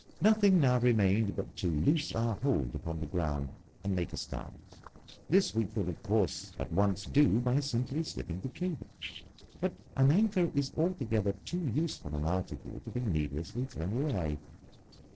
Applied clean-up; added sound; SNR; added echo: neural separator model SepFormer DNS4.